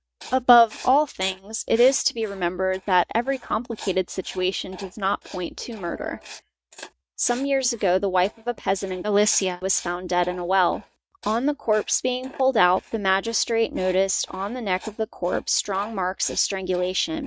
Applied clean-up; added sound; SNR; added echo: neural mask model RNNoise.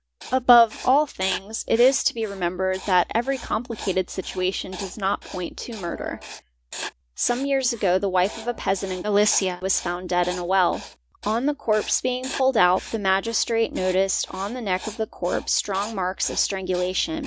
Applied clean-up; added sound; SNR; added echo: none; Writing + Piano; 17 dB; none.